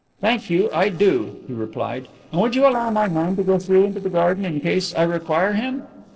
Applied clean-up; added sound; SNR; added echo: neural separator model SepFormer DNS4.